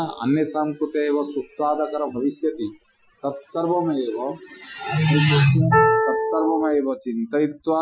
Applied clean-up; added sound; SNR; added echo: classical method Wiener filter.